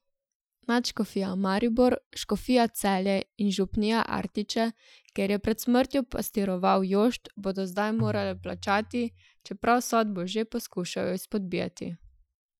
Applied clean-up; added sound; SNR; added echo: classical method Wiener filter.